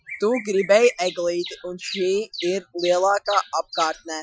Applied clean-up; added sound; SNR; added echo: classical method Wiener filter.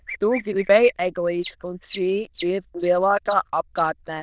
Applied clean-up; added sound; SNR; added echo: neural diffusion model UNIVERSE++.